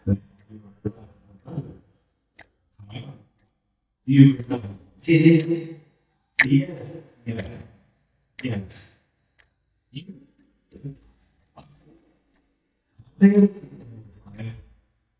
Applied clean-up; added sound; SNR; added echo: neural mask model DeepFilterNet 3.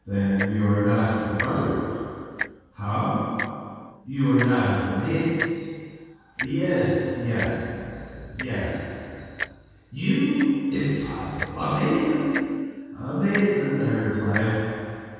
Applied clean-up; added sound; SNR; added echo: none; Tick-tock; 13 dB; reverberation time 2.1 s.